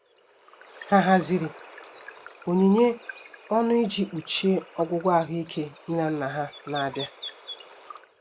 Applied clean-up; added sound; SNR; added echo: none; Water / Bird; 17 dB; none.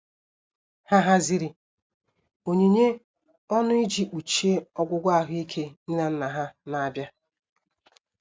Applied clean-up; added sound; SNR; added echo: none; none; none; none.